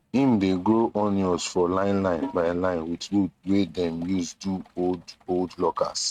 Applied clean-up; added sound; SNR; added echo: neural mask model RNNoise.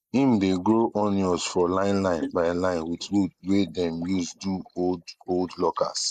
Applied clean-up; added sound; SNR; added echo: neural mask model Resemble Enhance denoiser.